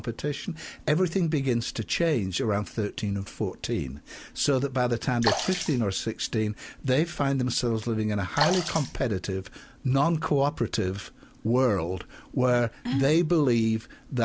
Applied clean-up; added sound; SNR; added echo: none; Sink (filling or washing) / Water / Splash, splatter; 4 dB; none.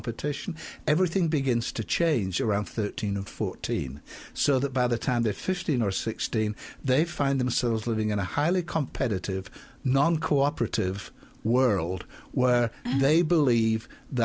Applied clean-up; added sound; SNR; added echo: none; none; none; none.